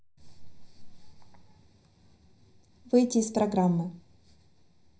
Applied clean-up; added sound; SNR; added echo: none; none; none; reverberation time 0.5 s.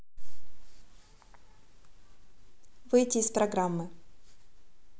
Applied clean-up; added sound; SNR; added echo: none; none; none; none.